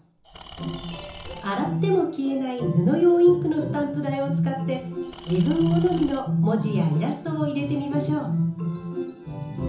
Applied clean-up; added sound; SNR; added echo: none; Engine / Tools; 18 dB; reverberation time 0.7 s.